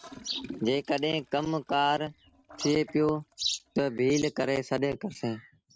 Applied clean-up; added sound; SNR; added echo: neural mask model RNNoise.